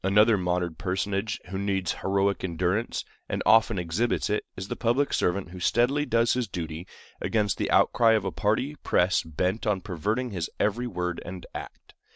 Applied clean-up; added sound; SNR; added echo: none; none; none; none.